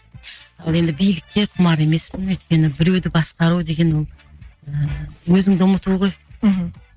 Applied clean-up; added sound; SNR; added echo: neural mask model RNNoise.